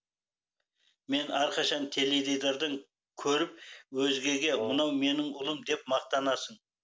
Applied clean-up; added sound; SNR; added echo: neural separator model SepFormer DNS4.